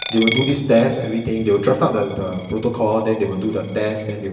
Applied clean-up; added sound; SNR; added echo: none; Coin (dropping); 12 dB; reverberation time 1.0 s.